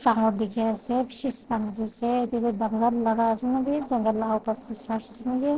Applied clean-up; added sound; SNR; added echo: neural separator model SepFormer DNS4.